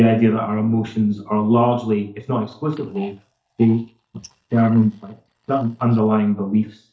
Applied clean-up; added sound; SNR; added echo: neural mask model DeepFilterNet 3.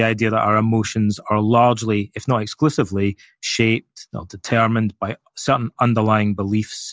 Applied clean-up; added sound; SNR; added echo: none; none; none; none.